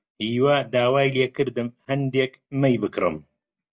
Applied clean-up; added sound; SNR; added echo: none; none; none; none.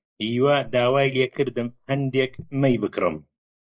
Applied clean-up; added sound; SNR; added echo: neural mask model Resemble Enhance denoiser.